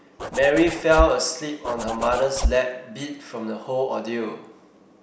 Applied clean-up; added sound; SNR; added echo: none; Zipper (clothing); 4 dB; none.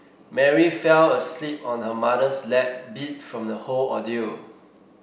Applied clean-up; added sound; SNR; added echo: none; none; none; none.